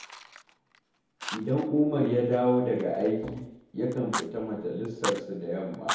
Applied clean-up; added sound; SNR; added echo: none; Fire; 11 dB; reverberation time 1.9 s.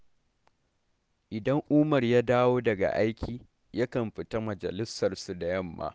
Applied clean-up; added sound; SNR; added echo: none; none; none; none.